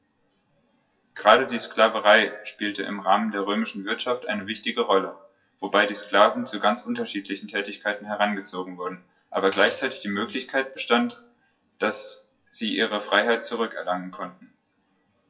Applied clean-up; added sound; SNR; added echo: classical method WPE with log-MMSE.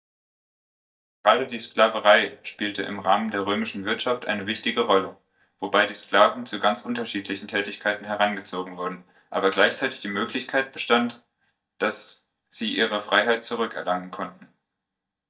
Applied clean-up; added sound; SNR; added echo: neural mask model DeepFilterNet 3.